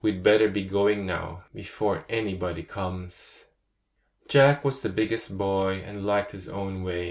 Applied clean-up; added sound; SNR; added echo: none; none; none; none.